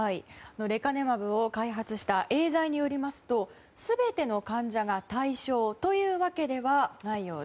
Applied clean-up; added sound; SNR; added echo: none; none; none; none.